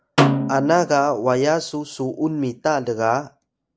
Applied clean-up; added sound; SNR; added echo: none; Snare drum; 3 dB; none.